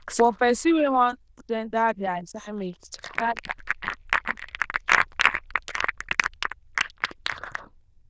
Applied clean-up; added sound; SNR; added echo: neural diffusion model UNIVERSE++.